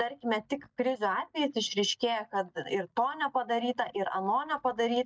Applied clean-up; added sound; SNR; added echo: neural mask model DeepFilterNet 3.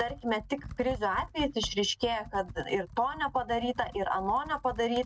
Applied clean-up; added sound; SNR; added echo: none; Computer keyboard; 15 dB; none.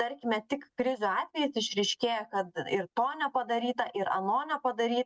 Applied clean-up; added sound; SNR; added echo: none; none; none; none.